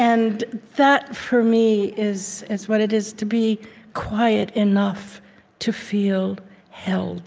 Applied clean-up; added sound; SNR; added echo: none; none; none; none.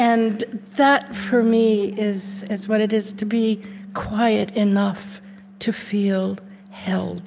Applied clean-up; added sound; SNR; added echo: none; Bass guitar; 16 dB; none.